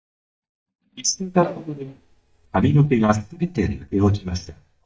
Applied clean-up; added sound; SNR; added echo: neural mask model DeepFilterNet 3.